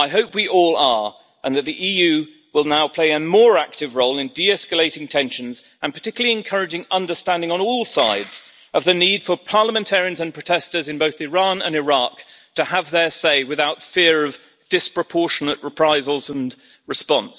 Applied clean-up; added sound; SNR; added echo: none; none; none; none.